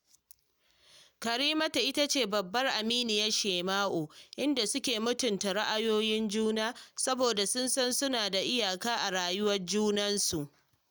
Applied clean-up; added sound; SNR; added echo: none; none; none; none.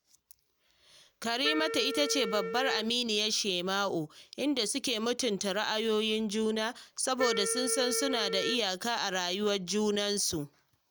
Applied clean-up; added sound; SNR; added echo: none; Wind instrument, woodwind instrument; 6 dB; none.